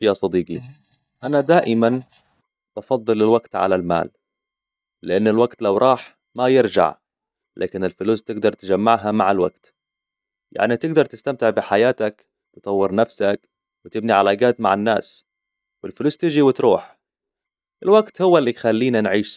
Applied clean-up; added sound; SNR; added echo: neural mask model DeepFilterNet 3.